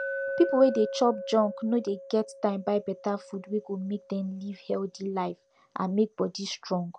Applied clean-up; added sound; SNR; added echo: none; Glass; 11 dB; none.